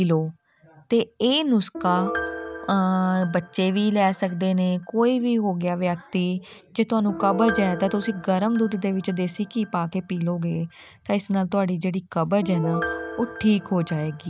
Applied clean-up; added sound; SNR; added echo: none; Piano; 13 dB; none.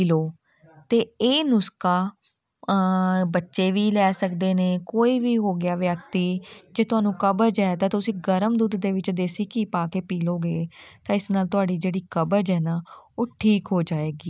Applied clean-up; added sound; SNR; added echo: none; none; none; none.